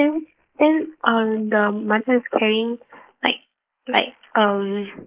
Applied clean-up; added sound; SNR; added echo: neural mask model Resemble Enhance denoiser.